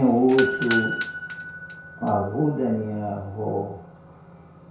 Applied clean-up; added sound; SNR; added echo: none; Doorbell; 8 dB; reverberation time 0.6 s.